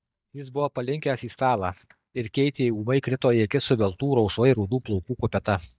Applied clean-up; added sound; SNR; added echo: neural mask model DeepFilterNet 3.